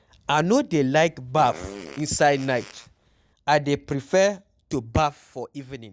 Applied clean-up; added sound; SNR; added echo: none; Fart; 18 dB; none.